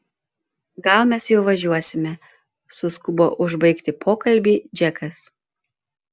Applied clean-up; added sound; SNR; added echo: none; none; none; none.